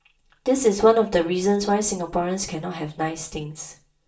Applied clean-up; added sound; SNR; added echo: none; none; none; reverberation time 0.3 s.